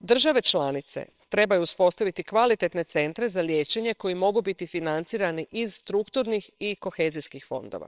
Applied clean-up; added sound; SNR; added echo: neural separator model SepFormer WHAMR!.